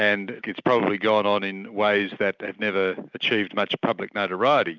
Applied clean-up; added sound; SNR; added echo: none; none; none; none.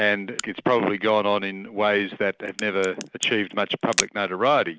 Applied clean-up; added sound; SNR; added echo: none; Crack; 12 dB; none.